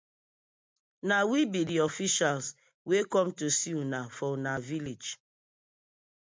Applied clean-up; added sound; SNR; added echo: none; none; none; none.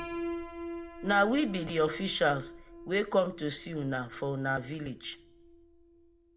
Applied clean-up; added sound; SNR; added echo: none; Piano; 12 dB; reverberation time 0.3 s.